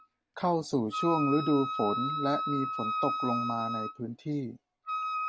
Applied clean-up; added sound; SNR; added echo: none; Wind instrument, woodwind instrument; 3 dB; none.